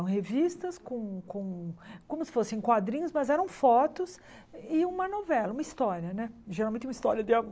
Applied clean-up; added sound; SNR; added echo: none; none; none; none.